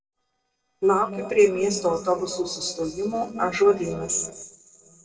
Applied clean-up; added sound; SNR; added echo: neural separator model SepFormer DNS4.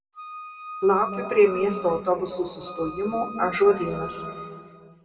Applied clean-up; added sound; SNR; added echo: none; Wind instrument, woodwind instrument; 14 dB; reverberation time 2.4 s.